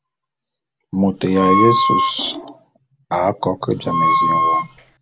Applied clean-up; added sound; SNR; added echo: none; Wind instrument, woodwind instrument; -3 dB; none.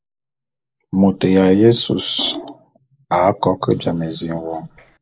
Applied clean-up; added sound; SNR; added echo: neural mask model Resemble Enhance denoiser.